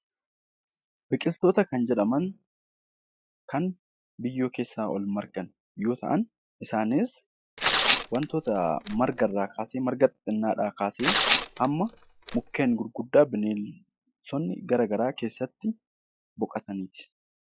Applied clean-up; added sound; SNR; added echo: classical method log-MMSE.